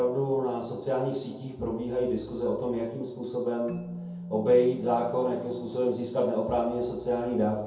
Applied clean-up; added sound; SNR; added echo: none; Keyboard (musical); 17 dB; reverberation time 0.7 s.